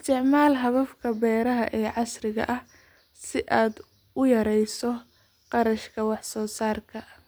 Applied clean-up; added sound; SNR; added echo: none; none; none; none.